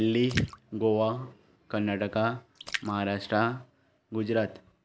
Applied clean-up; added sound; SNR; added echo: none; Splash, splatter; 15 dB; none.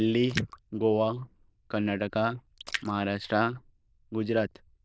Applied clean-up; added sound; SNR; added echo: neural diffusion model UNIVERSE++.